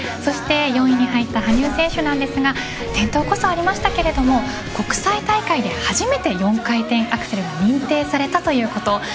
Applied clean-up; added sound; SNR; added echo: none; Zipper (clothing); 10 dB; none.